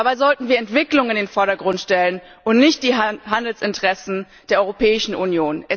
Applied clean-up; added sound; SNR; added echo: none; none; none; none.